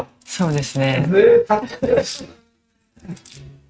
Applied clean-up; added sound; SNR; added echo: neural mask model RNNoise.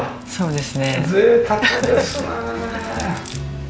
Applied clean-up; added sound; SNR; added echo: none; Crushing + Truck; 17 dB; none.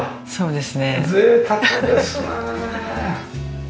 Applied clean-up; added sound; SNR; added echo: none; none; none; none.